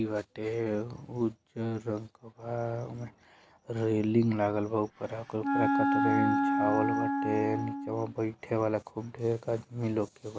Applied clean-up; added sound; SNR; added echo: none; Wind instrument, woodwind instrument; -3 dB; none.